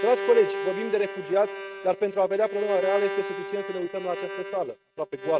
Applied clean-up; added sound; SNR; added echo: neural mask model RNNoise.